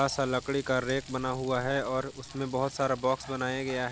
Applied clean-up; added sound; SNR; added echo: none; Frying (food); 18 dB; none.